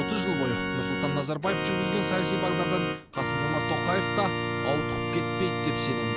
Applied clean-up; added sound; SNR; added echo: none; Organ; -2 dB; none.